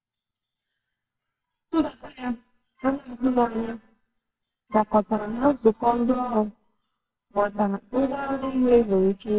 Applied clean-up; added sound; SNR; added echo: neural separator model SepFormer WHAMR!.